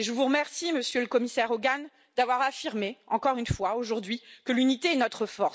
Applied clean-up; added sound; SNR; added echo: none; none; none; none.